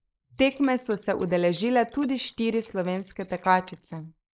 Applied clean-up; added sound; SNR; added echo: neural mask model Resemble Enhance denoiser.